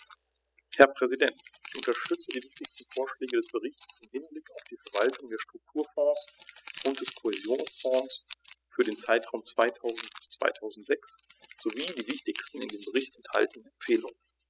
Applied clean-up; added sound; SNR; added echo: classical method spectral subtraction.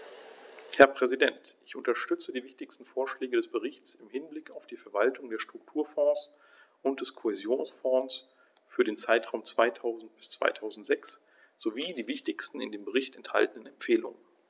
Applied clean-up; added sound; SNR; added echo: none; none; none; none.